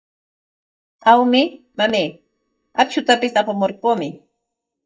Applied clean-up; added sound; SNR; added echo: neural mask model DeepFilterNet 3.